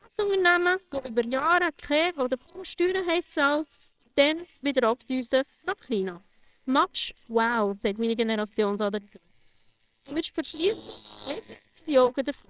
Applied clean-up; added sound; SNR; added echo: neural separator model SepFormer WHAMR!.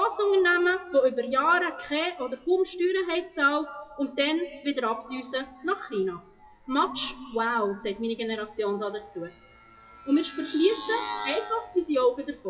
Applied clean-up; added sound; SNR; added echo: classical method WPE with log-MMSE.